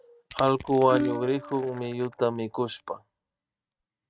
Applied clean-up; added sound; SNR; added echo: neural mask model RNNoise.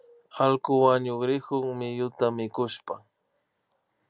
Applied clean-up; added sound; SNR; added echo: none; none; none; none.